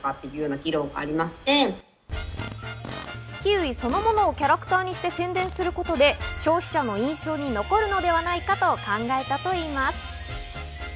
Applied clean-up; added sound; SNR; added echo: none; Fart; 19 dB; none.